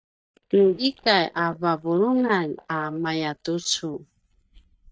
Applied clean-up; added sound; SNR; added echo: neural mask model DeepFilterNet 3.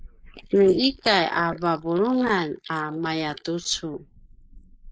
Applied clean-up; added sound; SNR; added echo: neural mask model Resemble Enhance denoiser.